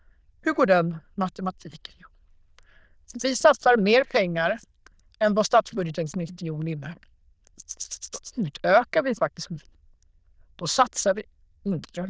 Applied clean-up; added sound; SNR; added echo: neural diffusion model UNIVERSE++.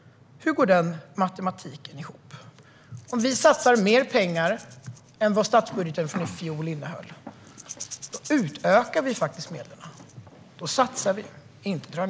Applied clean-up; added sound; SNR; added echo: none; Rattle / Rattle (instrument); 19 dB; none.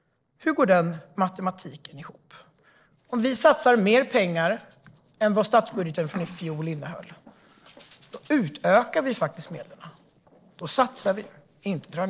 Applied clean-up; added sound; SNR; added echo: neural separator model SepFormer DNS4.